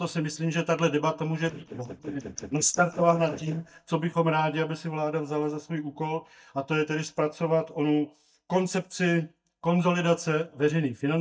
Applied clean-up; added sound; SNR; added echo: neural mask model DeepFilterNet 3.